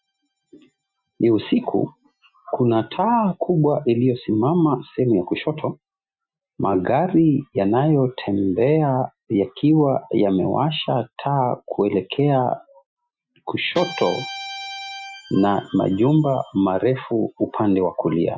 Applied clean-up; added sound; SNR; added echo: classical method Wiener filter.